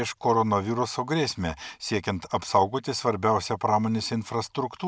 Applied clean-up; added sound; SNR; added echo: none; none; none; none.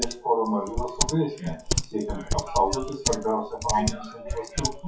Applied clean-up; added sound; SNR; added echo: classical method WPE with log-MMSE.